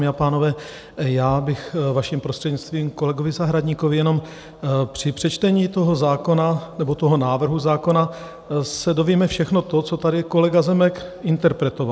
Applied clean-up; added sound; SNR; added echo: none; none; none; none.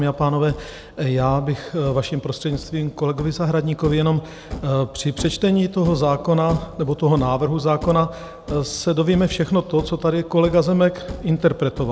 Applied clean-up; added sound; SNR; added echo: none; Thump, thud; 16 dB; none.